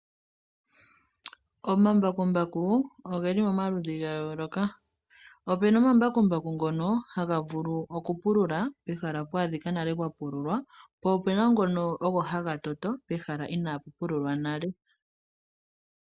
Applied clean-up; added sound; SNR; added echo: none; none; none; none.